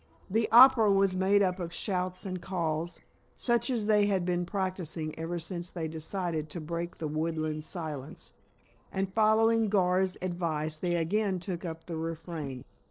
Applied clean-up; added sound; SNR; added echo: neural separator model SepFormer DNS4.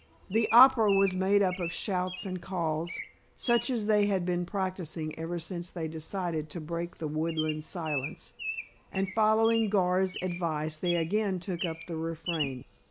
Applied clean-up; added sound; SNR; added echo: none; Bird vocalization, bird call, bird song; 13 dB; none.